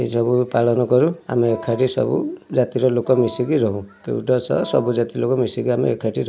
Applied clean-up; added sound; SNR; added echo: none; Wind instrument, woodwind instrument; 18 dB; none.